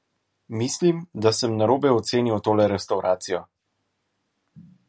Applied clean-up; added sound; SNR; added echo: none; none; none; none.